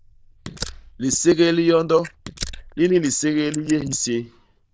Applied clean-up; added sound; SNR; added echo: neural diffusion model UNIVERSE++.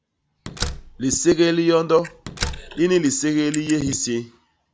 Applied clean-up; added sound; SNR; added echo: none; Camera + Slam; 12 dB; none.